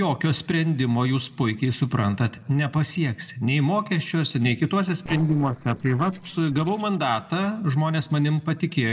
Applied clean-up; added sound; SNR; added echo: neural separator model SepFormer DNS4.